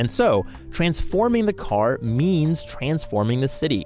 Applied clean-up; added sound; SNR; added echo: none; none; none; none.